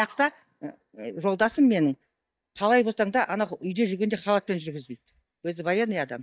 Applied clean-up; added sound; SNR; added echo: neural mask model DeepFilterNet 3.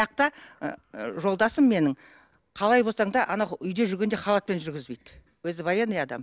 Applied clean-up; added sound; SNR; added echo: none; none; none; none.